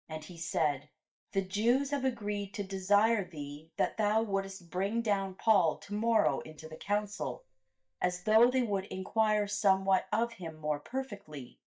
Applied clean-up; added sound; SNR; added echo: neural mask model DeepFilterNet 3.